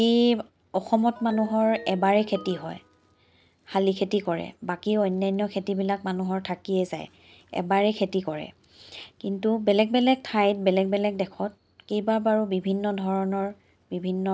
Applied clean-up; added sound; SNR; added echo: none; Ringtone; 19 dB; none.